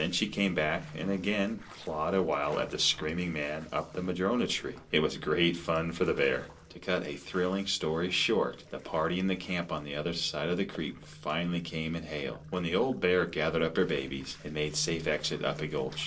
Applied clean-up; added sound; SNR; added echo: neural separator model SepFormer DNS4.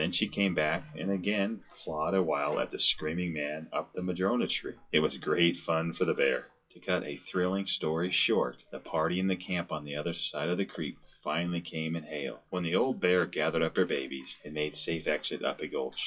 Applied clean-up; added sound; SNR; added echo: classical method WPE with log-MMSE.